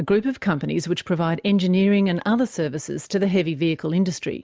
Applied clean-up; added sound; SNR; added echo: none; none; none; none.